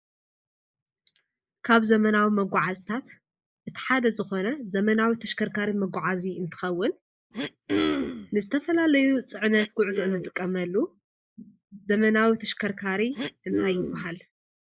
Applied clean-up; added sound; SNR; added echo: neural mask model Resemble Enhance denoiser.